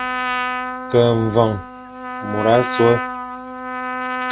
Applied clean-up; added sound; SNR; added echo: none; Trumpet; 5 dB; none.